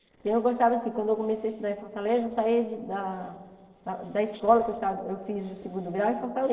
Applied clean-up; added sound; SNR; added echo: neural separator model SepFormer DNS4.